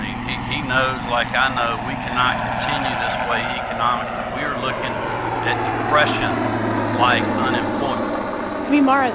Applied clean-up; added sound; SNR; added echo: none; Aircraft; 0 dB; none.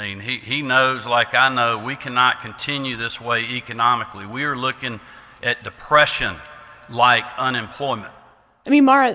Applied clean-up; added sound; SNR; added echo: none; none; none; none.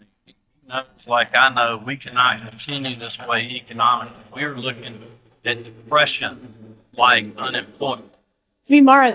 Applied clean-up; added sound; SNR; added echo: neural mask model DeepFilterNet 3.